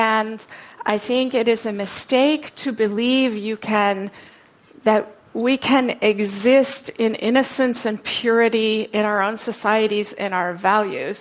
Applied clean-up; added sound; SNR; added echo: none; none; none; none.